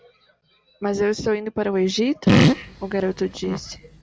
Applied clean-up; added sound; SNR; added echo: none; Fart; -4 dB; none.